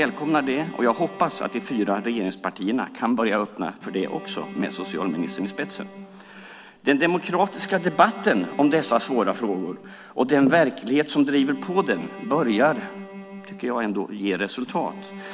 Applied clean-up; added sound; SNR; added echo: none; Bowed string instrument; 16 dB; none.